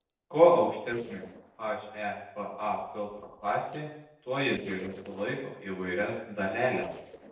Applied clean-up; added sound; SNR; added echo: neural separator model SepFormer DNS4.